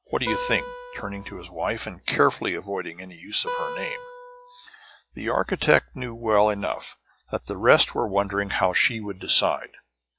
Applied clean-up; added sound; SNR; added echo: classical method log-MMSE.